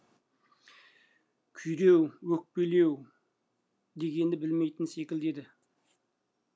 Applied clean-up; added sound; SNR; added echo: none; none; none; none.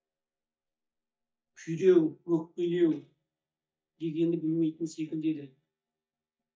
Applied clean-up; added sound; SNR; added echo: neural mask model DeepFilterNet 3.